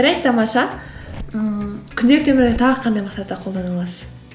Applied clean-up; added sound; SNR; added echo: none; Zipper (clothing); 15 dB; none.